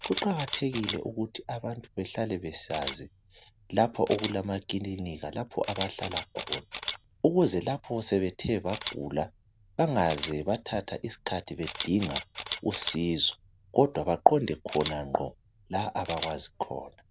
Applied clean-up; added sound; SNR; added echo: none; Camera; 12 dB; none.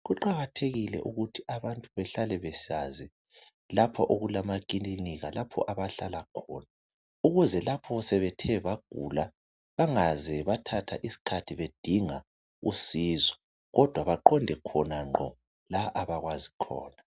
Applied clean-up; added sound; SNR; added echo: none; none; none; none.